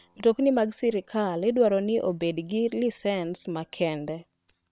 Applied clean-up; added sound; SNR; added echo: neural separator model SepFormer WHAM!.